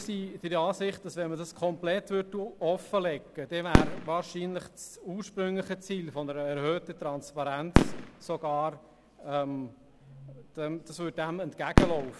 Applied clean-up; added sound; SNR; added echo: none; Fireworks; 0 dB; none.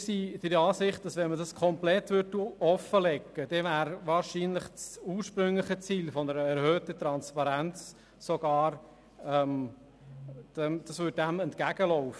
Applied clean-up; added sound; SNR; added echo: none; none; none; none.